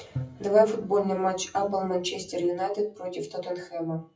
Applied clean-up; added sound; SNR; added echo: classical method WPE with log-MMSE.